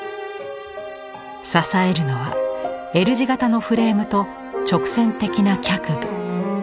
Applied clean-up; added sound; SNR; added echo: none; none; none; none.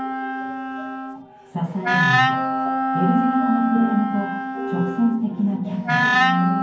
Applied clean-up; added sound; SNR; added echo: none; Wind instrument, woodwind instrument; -1 dB; reverberation time 0.9 s.